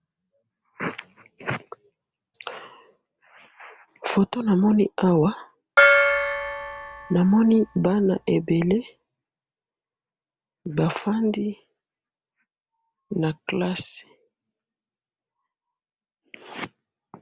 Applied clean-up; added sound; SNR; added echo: none; Gong; -2 dB; none.